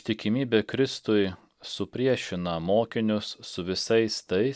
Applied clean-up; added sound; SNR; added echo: none; none; none; none.